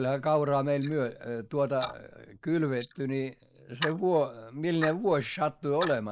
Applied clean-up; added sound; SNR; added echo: neural mask model Resemble Enhance denoiser.